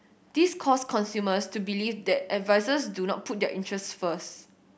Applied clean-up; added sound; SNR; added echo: none; none; none; none.